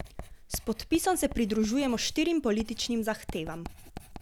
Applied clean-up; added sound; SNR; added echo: none; Writing; 14 dB; none.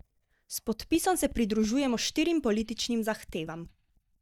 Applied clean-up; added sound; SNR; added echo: neural mask model DeepFilterNet 3.